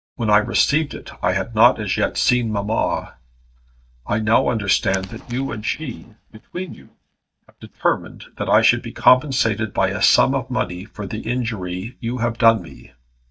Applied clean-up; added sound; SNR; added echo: neural mask model DeepFilterNet 3.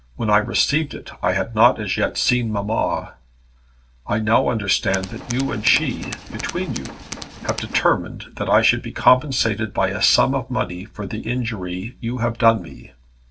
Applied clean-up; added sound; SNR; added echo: neural separator model SepFormer DNS4.